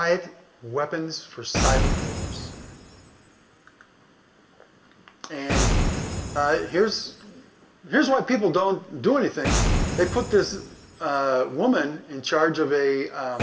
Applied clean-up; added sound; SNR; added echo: none; Boom; 4 dB; reverberation time 0.6 s.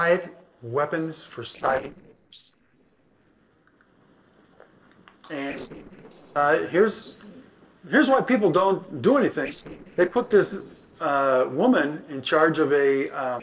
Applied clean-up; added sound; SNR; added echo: neural separator model SepFormer DNS4.